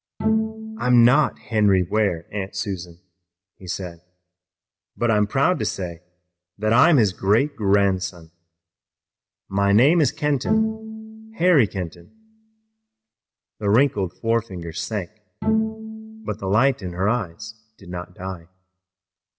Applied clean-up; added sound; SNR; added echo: none; Bowed string instrument; 6 dB; none.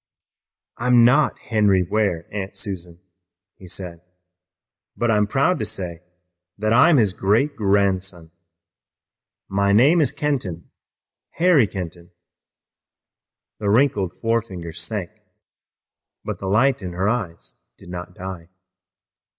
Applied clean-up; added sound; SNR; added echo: neural mask model Resemble Enhance denoiser.